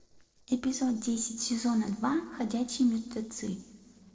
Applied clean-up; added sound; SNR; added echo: neural separator model SepFormer DNS4.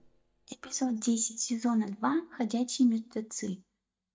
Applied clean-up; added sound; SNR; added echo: neural mask model DeepFilterNet 3.